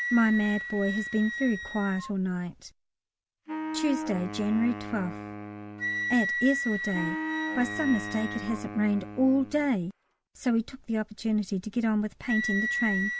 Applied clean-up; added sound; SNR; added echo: none; Wind instrument, woodwind instrument + Wind instrument, woodwind instrument; 6 dB; none.